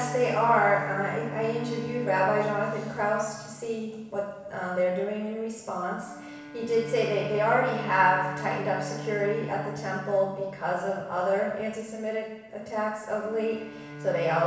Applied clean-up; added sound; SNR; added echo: none; Bowed string instrument; 12 dB; reverberation time 1.1 s.